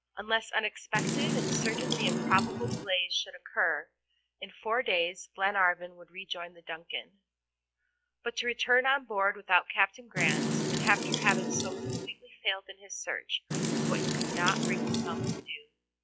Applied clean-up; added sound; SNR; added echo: classical method log-MMSE.